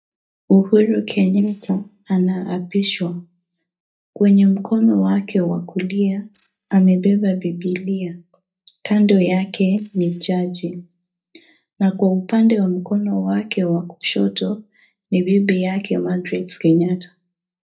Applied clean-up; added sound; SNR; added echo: neural mask model DeepFilterNet 3.